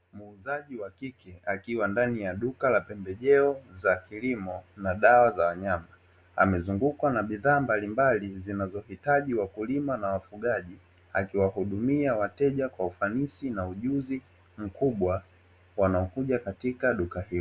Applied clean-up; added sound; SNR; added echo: none; none; none; none.